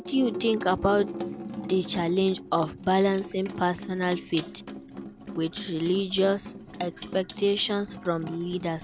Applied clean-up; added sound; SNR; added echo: none; Sink (filling or washing) / Water tap, faucet; 11 dB; none.